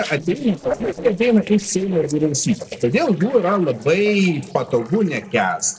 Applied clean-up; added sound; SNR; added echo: neural separator model SepFormer DNS4.